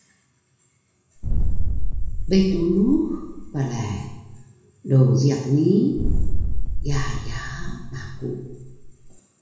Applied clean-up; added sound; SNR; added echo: none; Boom; -2 dB; reverberation time 1.0 s.